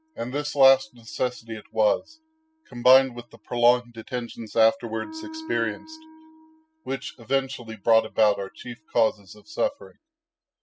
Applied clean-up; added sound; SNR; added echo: classical method spectral subtraction.